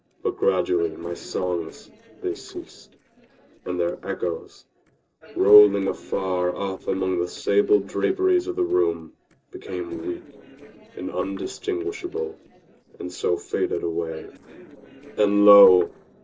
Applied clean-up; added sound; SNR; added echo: neural separator model SepFormer DNS4.